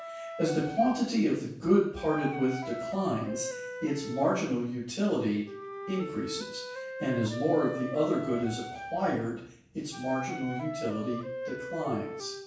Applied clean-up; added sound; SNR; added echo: none; Wind instrument, woodwind instrument; 10 dB; reverberation time 0.7 s.